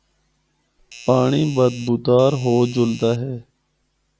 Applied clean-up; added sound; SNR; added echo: none; Doorbell; 19 dB; none.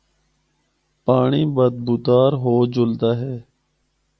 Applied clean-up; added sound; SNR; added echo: none; none; none; none.